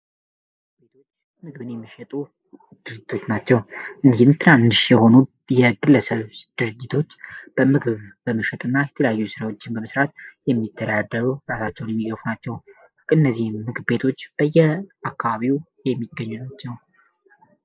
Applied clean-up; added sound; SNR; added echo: neural mask model Resemble Enhance denoiser.